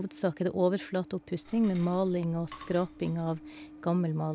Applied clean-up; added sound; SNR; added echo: none; Cutlery, silverware / Dishes, pots, and pans + Train; 19 dB; none.